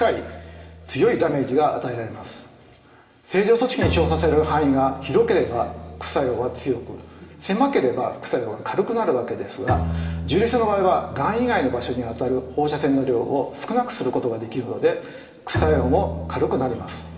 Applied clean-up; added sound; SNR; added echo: none; Bowed string instrument; 10 dB; reverberation time 2.3 s.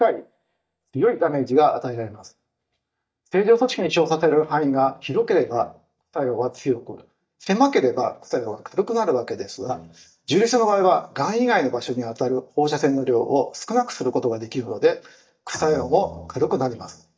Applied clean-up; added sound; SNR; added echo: neural mask model DeepFilterNet 3.